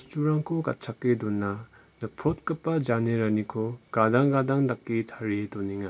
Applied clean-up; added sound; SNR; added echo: none; none; none; none.